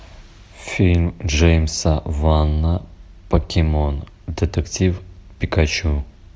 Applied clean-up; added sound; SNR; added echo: none; none; none; none.